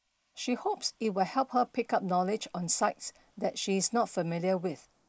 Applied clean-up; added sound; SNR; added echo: neural mask model Resemble Enhance denoiser.